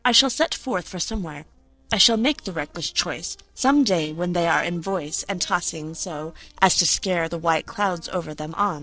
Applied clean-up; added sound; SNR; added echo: neural separator model SepFormer DNS4.